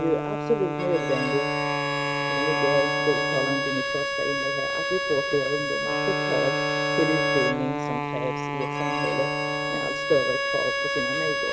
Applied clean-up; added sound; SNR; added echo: none; Bowed string instrument + Wind instrument, woodwind instrument; -3 dB; none.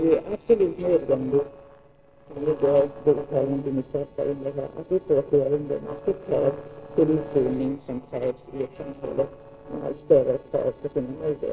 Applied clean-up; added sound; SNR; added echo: neural separator model SepFormer DNS4.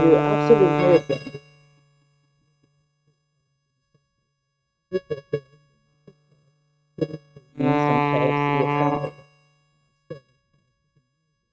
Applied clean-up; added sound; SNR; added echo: neural mask model RNNoise.